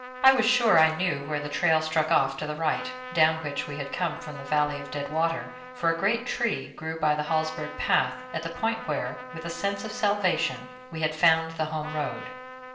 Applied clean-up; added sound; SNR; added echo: none; Trumpet; 14 dB; reverberation time 0.7 s.